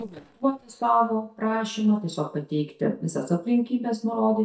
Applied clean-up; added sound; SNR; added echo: neural mask model DeepFilterNet 3.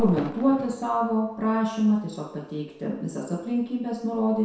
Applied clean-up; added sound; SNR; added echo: none; Fireworks; 16 dB; reverberation time 0.7 s.